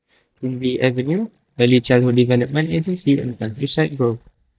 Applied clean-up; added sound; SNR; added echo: neural mask model DeepFilterNet 3.